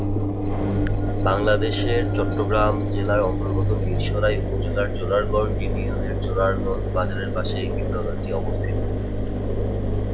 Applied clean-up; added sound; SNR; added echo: none; Engine; -4 dB; none.